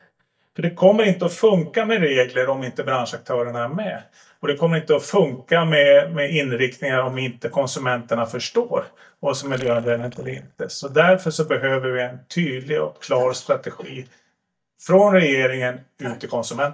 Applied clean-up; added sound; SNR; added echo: neural mask model DeepFilterNet 3.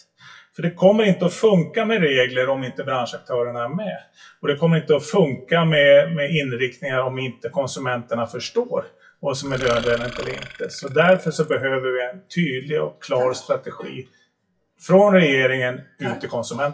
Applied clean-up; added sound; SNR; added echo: classical method WPE with log-MMSE.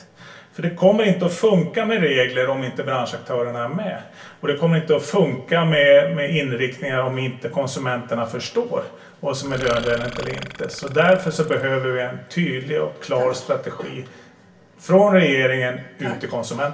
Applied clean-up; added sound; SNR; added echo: none; Burping, eructation; 14 dB; reverberation time 0.2 s.